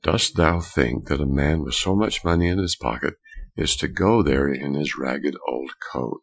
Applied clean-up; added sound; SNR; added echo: classical method Wiener filter.